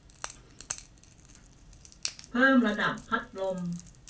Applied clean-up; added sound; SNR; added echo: none; Crack / Crackle; 14 dB; reverberation time 0.2 s.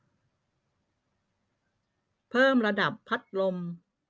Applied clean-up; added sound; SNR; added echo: none; none; none; none.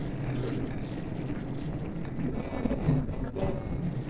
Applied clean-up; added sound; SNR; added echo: neural separator model SepFormer DNS4.